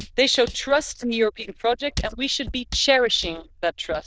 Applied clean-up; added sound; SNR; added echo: neural diffusion model UNIVERSE++.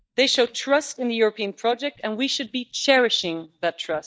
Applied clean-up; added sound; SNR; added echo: neural mask model DeepFilterNet 3.